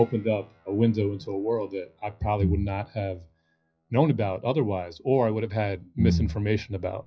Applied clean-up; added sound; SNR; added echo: classical method WPE with log-MMSE.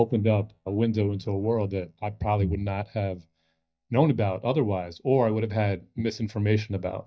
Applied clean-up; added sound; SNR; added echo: neural mask model DeepFilterNet 3.